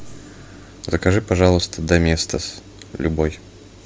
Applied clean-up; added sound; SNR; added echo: none; none; none; none.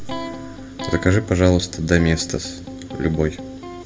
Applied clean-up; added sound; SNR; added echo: none; Electric guitar; 12 dB; reverberation time 0.2 s.